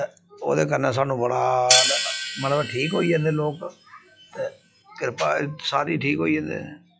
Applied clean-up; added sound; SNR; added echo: classical method log-MMSE.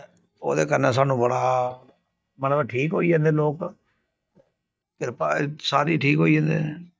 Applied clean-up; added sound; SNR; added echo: neural mask model DeepFilterNet 3.